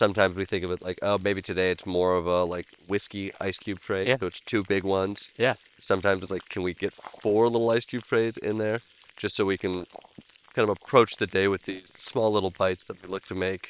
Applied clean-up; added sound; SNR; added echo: neural separator model SepFormer WHAM!.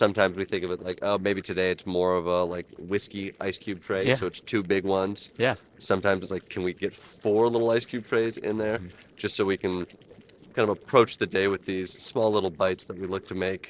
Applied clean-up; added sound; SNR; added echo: neural separator model SepFormer DNS4.